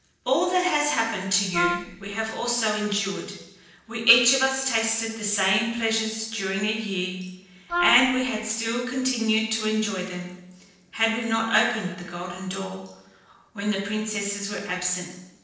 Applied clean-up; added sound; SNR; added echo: neural separator model SepFormer DNS4.